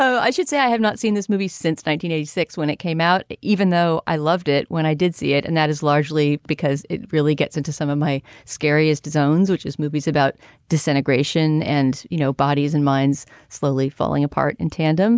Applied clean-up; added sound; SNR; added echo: none; none; none; none.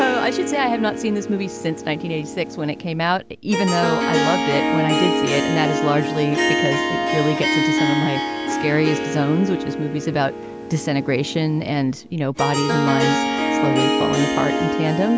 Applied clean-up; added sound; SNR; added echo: none; Harp; 0 dB; none.